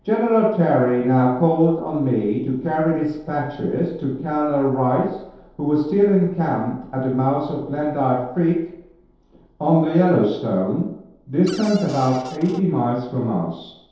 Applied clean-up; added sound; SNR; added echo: neural separator model SepFormer DNS4.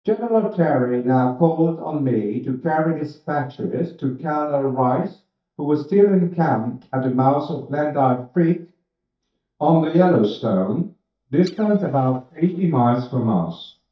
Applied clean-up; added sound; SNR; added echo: neural mask model DeepFilterNet 3.